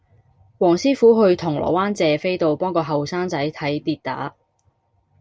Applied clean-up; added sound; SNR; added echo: none; none; none; none.